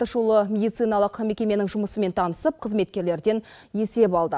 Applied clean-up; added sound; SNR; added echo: none; none; none; none.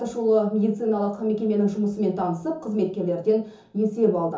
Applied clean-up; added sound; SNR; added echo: none; none; none; reverberation time 0.6 s.